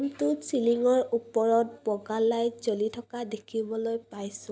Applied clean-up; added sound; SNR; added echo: none; none; none; none.